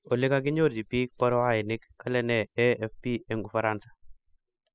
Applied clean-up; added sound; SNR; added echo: classical method spectral subtraction.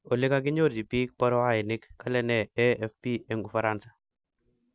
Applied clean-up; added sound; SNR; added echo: none; none; none; none.